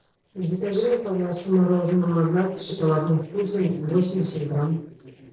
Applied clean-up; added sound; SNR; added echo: neural separator model SepFormer DNS4.